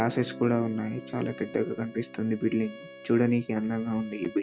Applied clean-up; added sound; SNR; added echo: none; Bowed string instrument + Guitar; 16 dB; none.